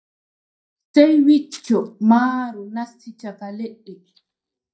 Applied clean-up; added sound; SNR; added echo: neural mask model DeepFilterNet 3.